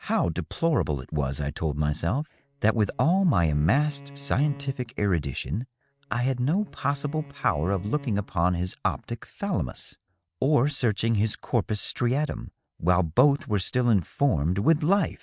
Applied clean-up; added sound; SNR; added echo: neural mask model RNNoise.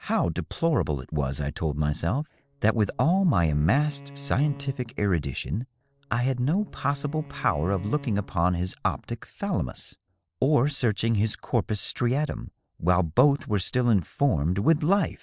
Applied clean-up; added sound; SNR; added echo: neural separator model SepFormer DNS4.